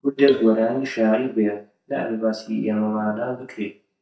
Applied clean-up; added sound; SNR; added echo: neural mask model DeepFilterNet 3.